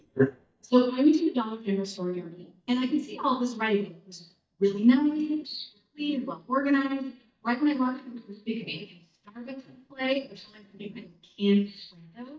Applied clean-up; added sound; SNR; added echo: neural mask model DeepFilterNet 3.